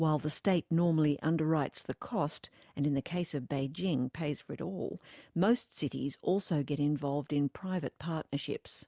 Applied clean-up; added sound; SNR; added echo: none; none; none; none.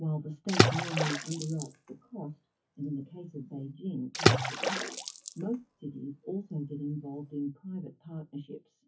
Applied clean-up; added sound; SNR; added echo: classical method WPE with log-MMSE.